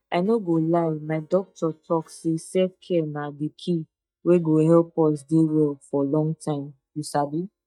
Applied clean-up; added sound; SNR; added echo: neural mask model DeepFilterNet 3.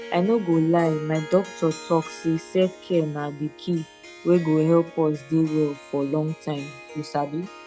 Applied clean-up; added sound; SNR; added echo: none; Harp; 16 dB; none.